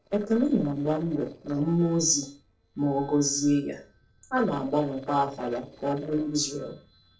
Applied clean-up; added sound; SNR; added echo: neural separator model SepFormer DNS4.